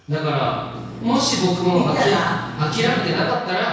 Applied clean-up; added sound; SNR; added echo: none; Engine; 12 dB; reverberation time 1.1 s.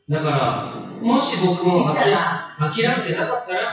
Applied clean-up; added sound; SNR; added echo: classical method WPE with log-MMSE.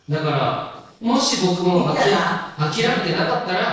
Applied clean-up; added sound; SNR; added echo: neural separator model SepFormer DNS4.